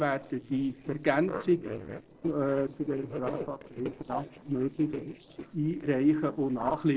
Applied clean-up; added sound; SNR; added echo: neural separator model SepFormer DNS4.